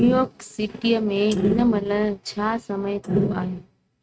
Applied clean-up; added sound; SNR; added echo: neural mask model RNNoise.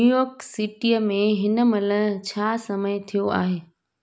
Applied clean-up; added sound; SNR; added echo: none; none; none; none.